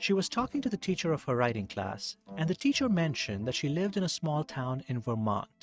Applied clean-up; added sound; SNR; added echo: neural mask model RNNoise.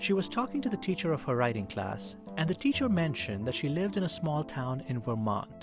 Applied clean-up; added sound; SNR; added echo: none; none; none; none.